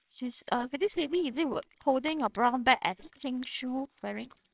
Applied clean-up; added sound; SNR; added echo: neural separator model SepFormer WHAMR!.